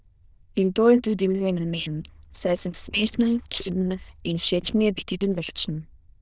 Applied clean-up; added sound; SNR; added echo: neural diffusion model UNIVERSE++.